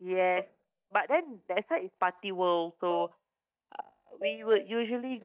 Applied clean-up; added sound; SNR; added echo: neural mask model DeepFilterNet 3.